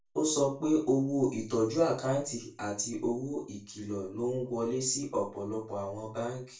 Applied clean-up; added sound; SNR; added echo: none; none; none; reverberation time 0.3 s.